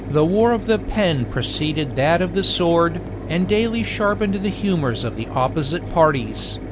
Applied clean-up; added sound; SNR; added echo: none; Mechanisms; 10 dB; none.